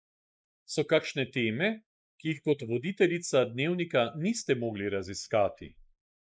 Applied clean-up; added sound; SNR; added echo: neural mask model Resemble Enhance denoiser.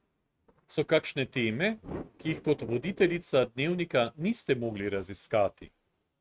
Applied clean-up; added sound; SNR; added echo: neural mask model RNNoise.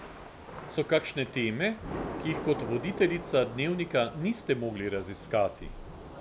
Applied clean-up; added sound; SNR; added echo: none; Thunder / Rain; 11 dB; none.